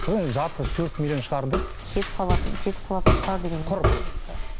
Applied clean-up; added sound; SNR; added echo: none; Walk, footsteps; -2 dB; none.